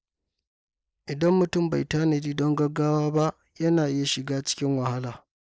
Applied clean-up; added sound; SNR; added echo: neural mask model Resemble Enhance denoiser.